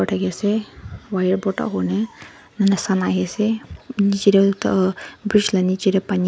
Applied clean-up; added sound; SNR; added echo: none; none; none; none.